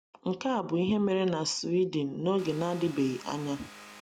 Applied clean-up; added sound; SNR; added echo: none; Vehicle; 18 dB; none.